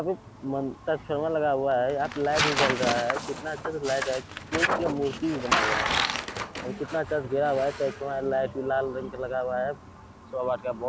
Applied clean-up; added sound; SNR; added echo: none; Tearing; 4 dB; none.